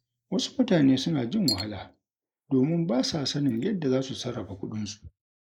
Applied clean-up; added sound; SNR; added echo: neural mask model Resemble Enhance denoiser.